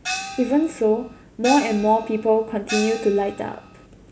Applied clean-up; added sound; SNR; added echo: none; Gong; 11 dB; none.